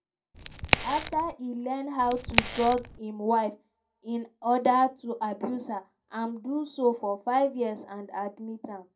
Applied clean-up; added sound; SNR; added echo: none; Crack; 1 dB; reverberation time 0.2 s.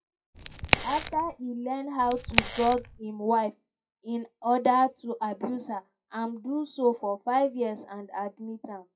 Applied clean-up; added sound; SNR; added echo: classical method WPE with log-MMSE.